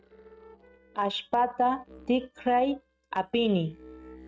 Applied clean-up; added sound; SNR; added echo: neural mask model RNNoise.